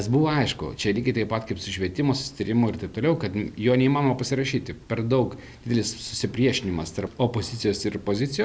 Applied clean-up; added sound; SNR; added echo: none; none; none; none.